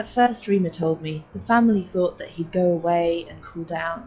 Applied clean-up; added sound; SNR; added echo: classical method log-MMSE.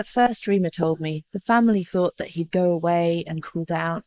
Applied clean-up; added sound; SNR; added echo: neural mask model Resemble Enhance denoiser.